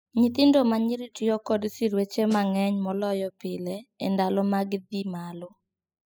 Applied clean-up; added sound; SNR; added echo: classical method spectral subtraction.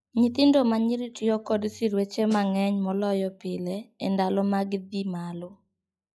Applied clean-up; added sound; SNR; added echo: classical method log-MMSE.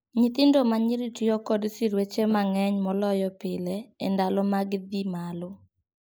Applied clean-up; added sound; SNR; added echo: neural mask model Resemble Enhance denoiser.